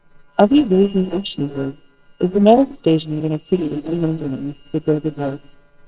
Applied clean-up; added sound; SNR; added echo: neural separator model SepFormer WHAMR!.